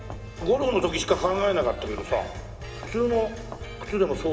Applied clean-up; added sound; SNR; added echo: none; Knock; 20 dB; reverberation time 2.7 s.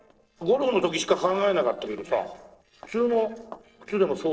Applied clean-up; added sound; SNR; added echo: neural separator model SepFormer DNS4.